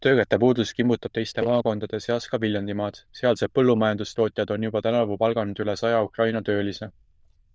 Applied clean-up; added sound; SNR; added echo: neural diffusion model UNIVERSE++.